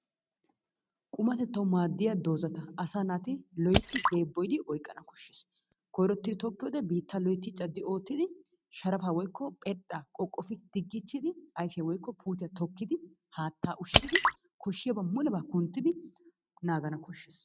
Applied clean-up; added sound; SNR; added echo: neural mask model RNNoise.